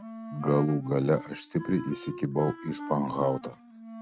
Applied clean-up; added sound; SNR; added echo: neural mask model RNNoise.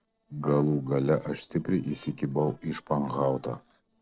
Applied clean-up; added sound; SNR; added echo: neural separator model SepFormer DNS4.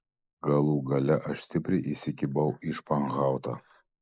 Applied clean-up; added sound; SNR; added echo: neural mask model Resemble Enhance denoiser.